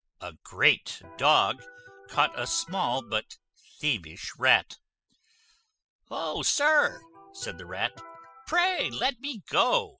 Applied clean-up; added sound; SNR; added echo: classical method spectral subtraction.